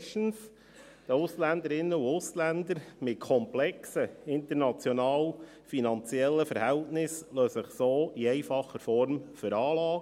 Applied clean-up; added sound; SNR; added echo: none; none; none; none.